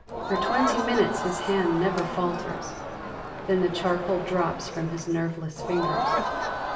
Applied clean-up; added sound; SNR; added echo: none; Crowd; 3 dB; reverberation time 0.8 s.